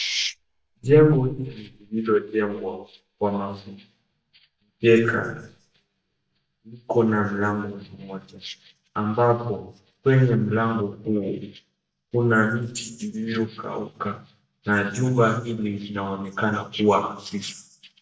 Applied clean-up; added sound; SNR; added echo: neural mask model DeepFilterNet 3.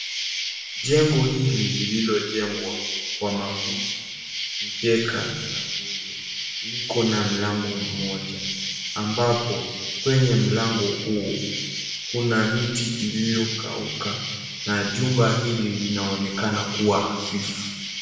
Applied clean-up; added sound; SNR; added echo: none; Insect; 6 dB; reverberation time 1.0 s.